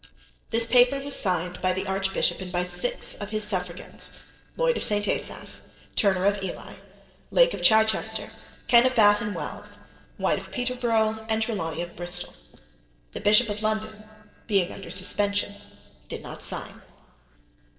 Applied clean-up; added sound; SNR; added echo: neural separator model SepFormer DNS4.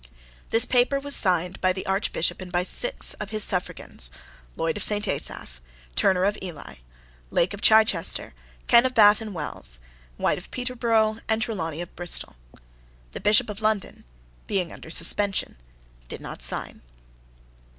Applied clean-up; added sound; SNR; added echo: none; none; none; none.